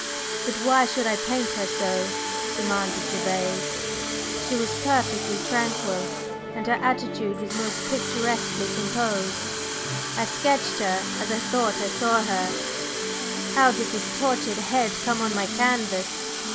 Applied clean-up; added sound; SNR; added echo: none; Fill (with liquid) / Water tap, faucet + Musical instrument; 2 dB; none.